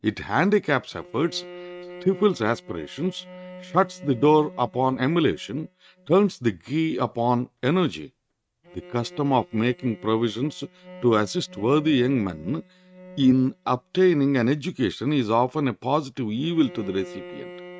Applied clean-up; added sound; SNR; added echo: neural mask model RNNoise.